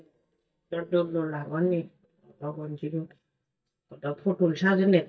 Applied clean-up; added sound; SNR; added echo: neural mask model DeepFilterNet 3.